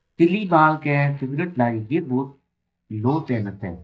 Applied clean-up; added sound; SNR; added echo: neural mask model DeepFilterNet 3.